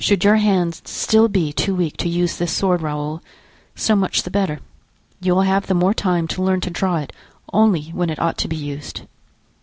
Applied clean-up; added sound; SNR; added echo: none; none; none; none.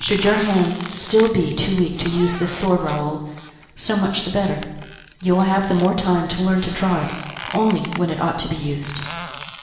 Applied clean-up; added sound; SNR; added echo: none; Squeak; 13 dB; reverberation time 0.9 s.